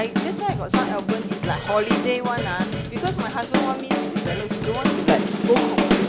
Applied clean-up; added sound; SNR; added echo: none; Drum kit; -3 dB; none.